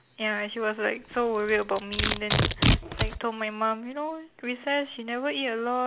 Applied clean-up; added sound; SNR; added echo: none; Domestic sounds, home sounds; 2 dB; none.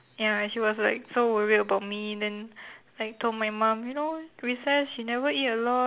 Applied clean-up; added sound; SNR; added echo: none; none; none; none.